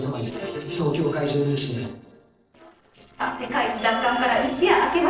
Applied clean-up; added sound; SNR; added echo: neural separator model SepFormer DNS4.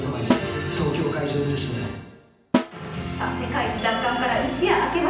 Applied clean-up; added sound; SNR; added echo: none; Snare drum; 4 dB; reverberation time 0.9 s.